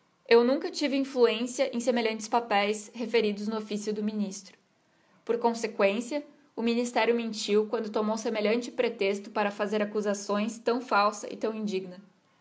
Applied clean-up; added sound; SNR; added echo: none; none; none; none.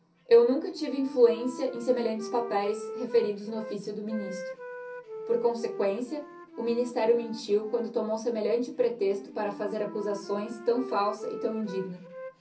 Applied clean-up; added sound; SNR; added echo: none; Wind instrument, woodwind instrument; 13 dB; reverberation time 0.3 s.